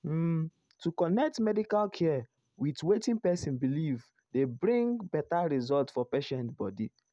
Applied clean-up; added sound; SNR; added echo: none; none; none; none.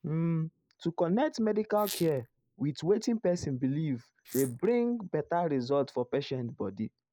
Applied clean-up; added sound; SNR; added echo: neural mask model Resemble Enhance denoiser.